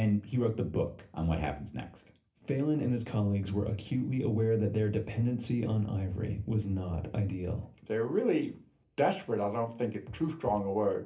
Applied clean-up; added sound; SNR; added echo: none; none; none; reverberation time 0.3 s.